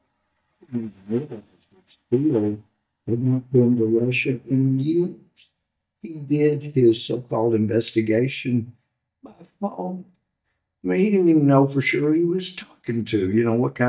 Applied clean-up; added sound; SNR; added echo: neural mask model DeepFilterNet 3.